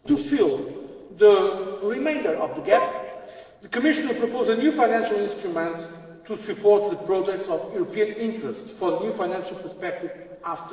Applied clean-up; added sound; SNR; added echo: neural separator model SepFormer DNS4.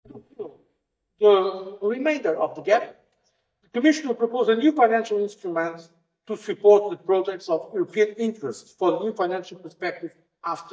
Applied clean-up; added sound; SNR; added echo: neural mask model DeepFilterNet 3.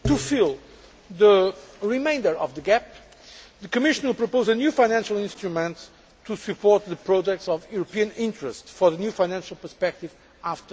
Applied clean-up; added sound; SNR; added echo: none; none; none; none.